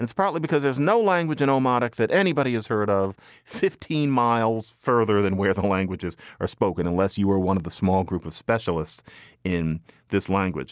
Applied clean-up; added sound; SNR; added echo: none; none; none; none.